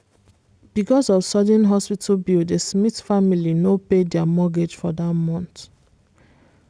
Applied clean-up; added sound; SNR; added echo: none; none; none; none.